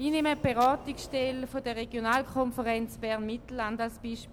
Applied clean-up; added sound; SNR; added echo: none; Sliding door; 17 dB; none.